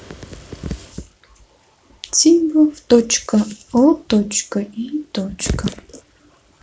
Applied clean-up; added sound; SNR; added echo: none; none; none; none.